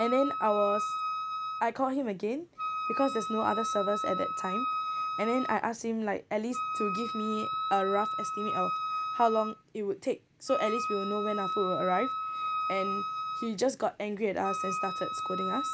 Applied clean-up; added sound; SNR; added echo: none; Wind instrument, woodwind instrument; 2 dB; none.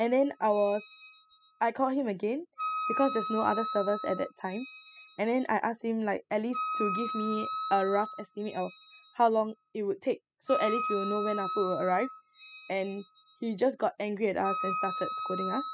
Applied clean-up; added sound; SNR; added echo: classical method spectral subtraction.